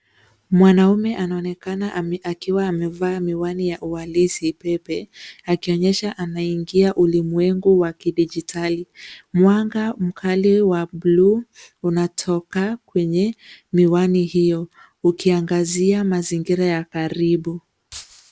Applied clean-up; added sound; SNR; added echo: none; none; none; none.